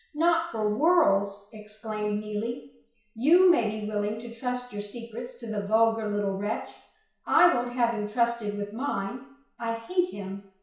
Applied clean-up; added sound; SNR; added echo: none; none; none; reverberation time 0.6 s.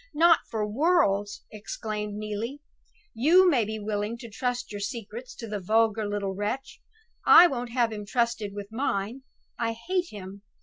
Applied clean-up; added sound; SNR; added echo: none; none; none; none.